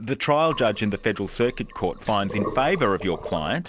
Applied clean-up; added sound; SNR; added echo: none; Sink (filling or washing); 12 dB; none.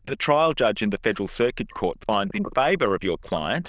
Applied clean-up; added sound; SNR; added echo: neural diffusion model UNIVERSE++.